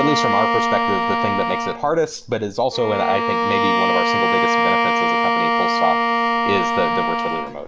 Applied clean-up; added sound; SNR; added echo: none; Bowed string instrument; -4 dB; none.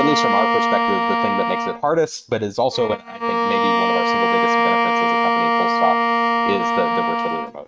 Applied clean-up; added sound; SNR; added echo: neural mask model RNNoise.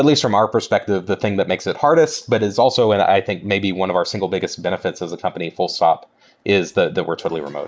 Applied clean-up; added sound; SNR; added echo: none; none; none; none.